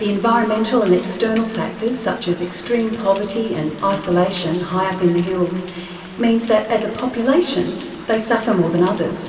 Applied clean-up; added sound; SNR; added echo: none; Rain; 19 dB; reverberation time 2.4 s.